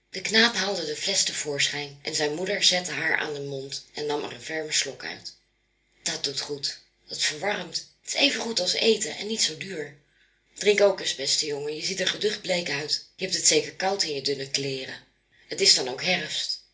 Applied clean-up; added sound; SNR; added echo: none; none; none; reverberation time 0.3 s.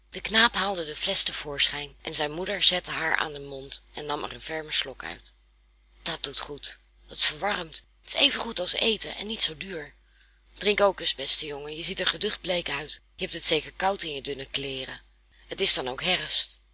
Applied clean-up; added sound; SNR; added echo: none; none; none; none.